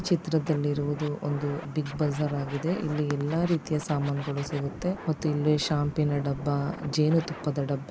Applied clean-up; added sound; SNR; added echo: none; Scratching (performance technique); 15 dB; none.